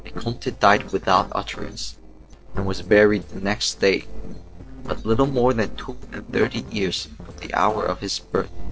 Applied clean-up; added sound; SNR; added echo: neural separator model SepFormer DNS4.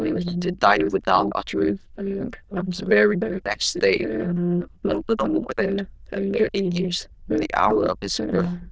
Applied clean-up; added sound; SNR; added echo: neural diffusion model UNIVERSE++.